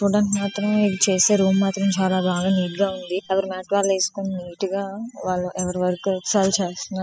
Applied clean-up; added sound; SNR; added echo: classical method spectral subtraction.